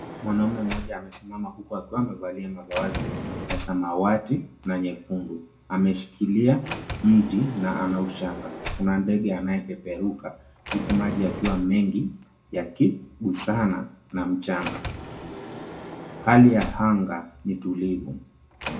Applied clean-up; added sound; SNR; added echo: none; Sliding door; 12 dB; reverberation time 0.3 s.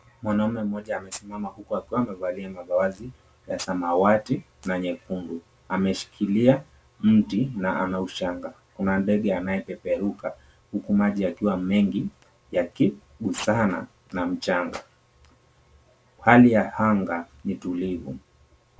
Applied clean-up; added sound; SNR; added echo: none; none; none; none.